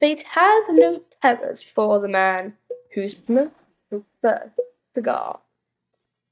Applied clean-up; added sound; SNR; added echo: neural mask model DeepFilterNet 3.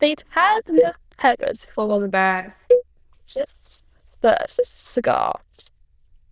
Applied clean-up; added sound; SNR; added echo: neural diffusion model UNIVERSE++.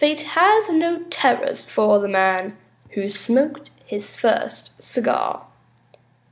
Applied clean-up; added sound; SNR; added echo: none; none; none; none.